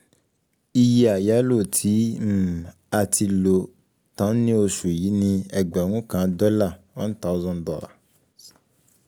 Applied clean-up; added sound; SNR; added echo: none; none; none; none.